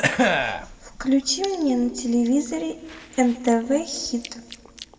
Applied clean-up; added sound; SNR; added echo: none; Chewing, mastication / Cough; 6 dB; reverberation time 1.3 s.